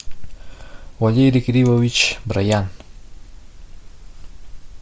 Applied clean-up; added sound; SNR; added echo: none; none; none; none.